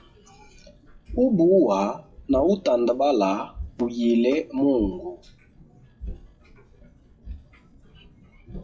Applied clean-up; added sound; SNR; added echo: classical method WPE with log-MMSE.